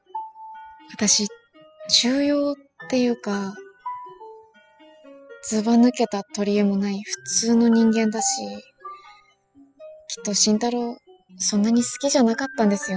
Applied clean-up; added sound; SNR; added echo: classical method spectral subtraction.